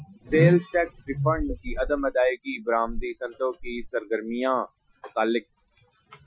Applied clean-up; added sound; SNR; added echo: classical method Wiener filter.